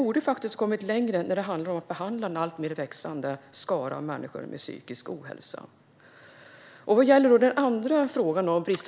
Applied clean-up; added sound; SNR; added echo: none; none; none; none.